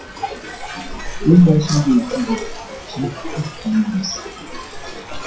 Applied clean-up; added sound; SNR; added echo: classical method WPE with log-MMSE.